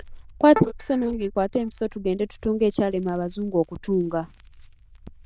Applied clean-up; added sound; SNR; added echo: neural diffusion model UNIVERSE++.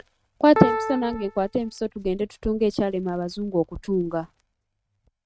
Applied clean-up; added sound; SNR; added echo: neural mask model RNNoise.